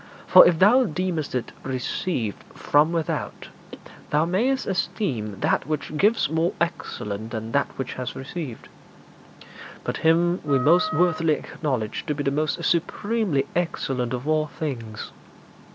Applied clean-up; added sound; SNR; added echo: none; Wind instrument, woodwind instrument; 9 dB; none.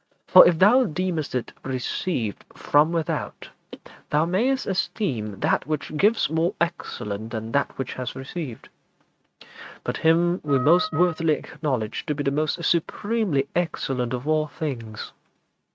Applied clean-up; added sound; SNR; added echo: neural mask model RNNoise.